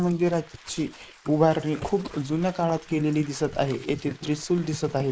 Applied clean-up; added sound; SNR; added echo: neural mask model Resemble Enhance denoiser.